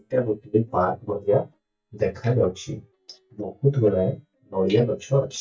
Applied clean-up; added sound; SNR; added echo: neural mask model DeepFilterNet 3.